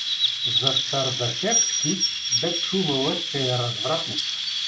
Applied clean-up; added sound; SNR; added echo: none; Chirp, tweet; -4 dB; none.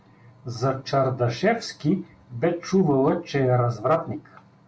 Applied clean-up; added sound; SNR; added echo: none; none; none; none.